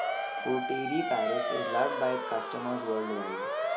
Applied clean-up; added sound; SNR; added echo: none; Motor vehicle (road) / Siren; 0 dB; none.